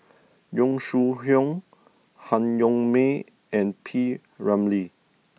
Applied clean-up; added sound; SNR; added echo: none; none; none; none.